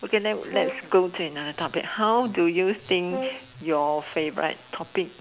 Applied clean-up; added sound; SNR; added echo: none; Brass instrument; 12 dB; none.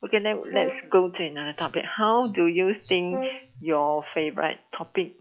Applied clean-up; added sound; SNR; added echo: classical method log-MMSE.